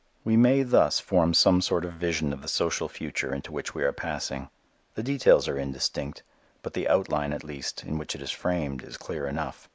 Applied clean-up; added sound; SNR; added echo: none; none; none; none.